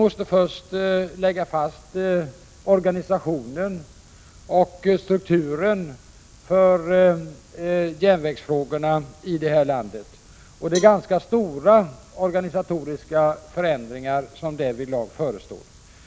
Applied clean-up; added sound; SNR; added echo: none; Cowbell; 19 dB; none.